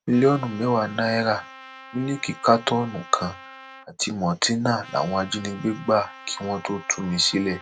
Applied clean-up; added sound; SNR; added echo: none; Trumpet; 19 dB; none.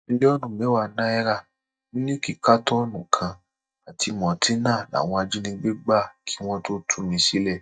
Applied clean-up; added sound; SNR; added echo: neural mask model DeepFilterNet 3.